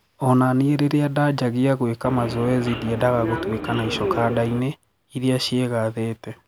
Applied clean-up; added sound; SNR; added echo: none; Subway, metro, underground; 7 dB; none.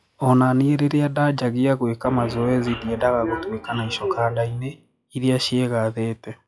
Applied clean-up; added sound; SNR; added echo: classical method log-MMSE.